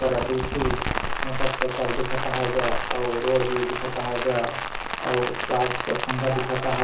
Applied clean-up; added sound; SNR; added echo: none; Rain; 0 dB; reverberation time 0.7 s.